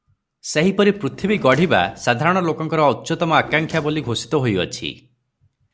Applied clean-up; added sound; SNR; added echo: none; Drawer open or close; 19 dB; none.